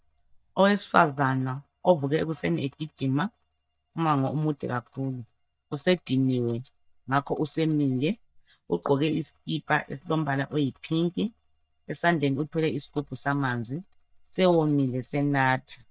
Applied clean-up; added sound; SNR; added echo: neural mask model DeepFilterNet 3.